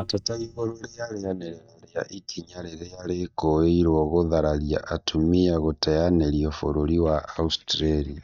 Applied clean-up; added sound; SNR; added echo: neural mask model DeepFilterNet 3.